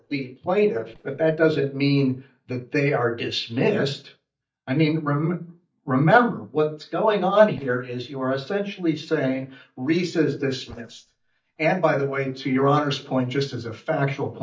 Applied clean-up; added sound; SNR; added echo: neural mask model DeepFilterNet 3.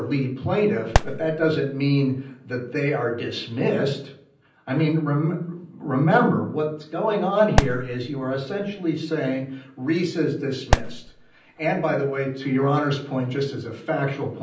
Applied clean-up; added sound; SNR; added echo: none; Fireworks; 2 dB; reverberation time 0.6 s.